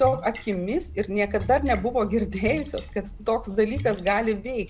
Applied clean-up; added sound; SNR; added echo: none; Splash, splatter; 11 dB; none.